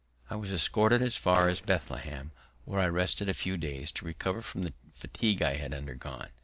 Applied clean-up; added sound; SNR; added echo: neural separator model SepFormer DNS4.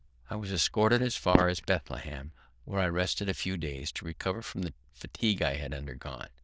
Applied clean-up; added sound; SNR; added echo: neural diffusion model UNIVERSE++.